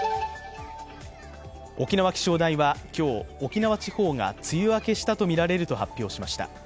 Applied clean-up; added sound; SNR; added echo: none; none; none; none.